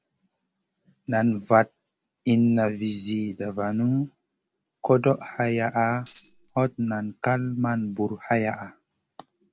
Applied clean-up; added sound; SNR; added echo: none; Tambourine; 12 dB; none.